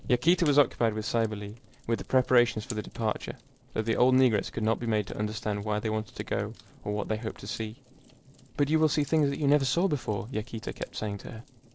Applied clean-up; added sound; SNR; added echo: neural separator model SepFormer DNS4.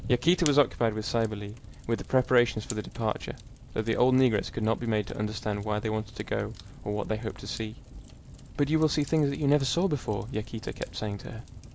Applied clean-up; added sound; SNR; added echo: none; Fire; 15 dB; none.